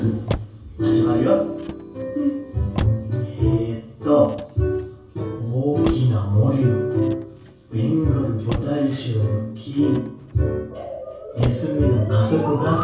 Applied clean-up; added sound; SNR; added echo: none; Motor vehicle (road); 14 dB; reverberation time 0.6 s.